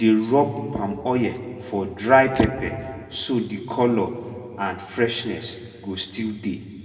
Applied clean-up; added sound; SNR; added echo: none; Tearing; 15 dB; reverberation time 1.7 s.